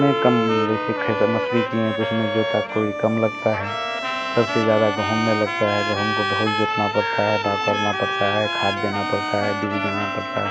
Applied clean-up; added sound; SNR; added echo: none; Bowed string instrument + Trumpet; 1 dB; none.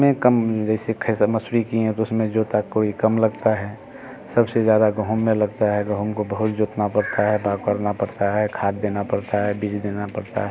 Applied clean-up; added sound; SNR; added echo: none; none; none; none.